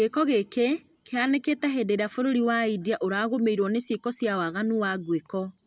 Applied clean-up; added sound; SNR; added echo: none; none; none; none.